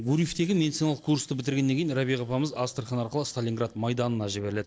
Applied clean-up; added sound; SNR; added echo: neural separator model SepFormer DNS4.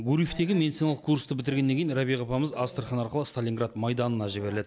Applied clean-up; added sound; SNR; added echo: none; none; none; none.